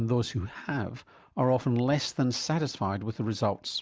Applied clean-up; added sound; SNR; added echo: none; none; none; none.